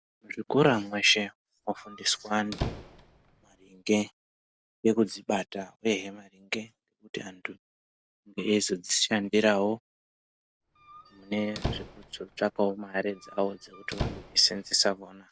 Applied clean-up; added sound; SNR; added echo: none; Squeak; 10 dB; none.